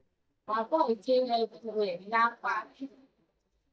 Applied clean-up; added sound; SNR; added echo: neural mask model DeepFilterNet 3.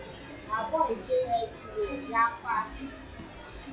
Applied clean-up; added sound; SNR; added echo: classical method log-MMSE.